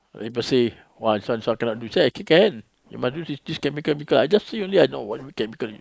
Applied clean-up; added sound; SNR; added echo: neural mask model Resemble Enhance denoiser.